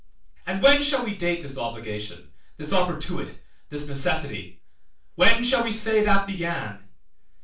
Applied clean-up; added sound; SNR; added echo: none; none; none; reverberation time 0.3 s.